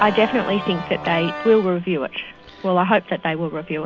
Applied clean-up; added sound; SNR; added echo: none; Organ; 13 dB; none.